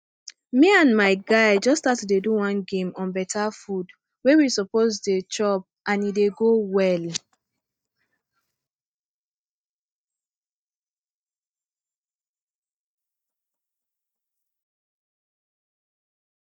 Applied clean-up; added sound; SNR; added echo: neural mask model DeepFilterNet 3.